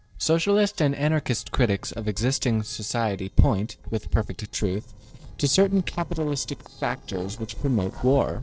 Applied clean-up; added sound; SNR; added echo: neural separator model SepFormer DNS4.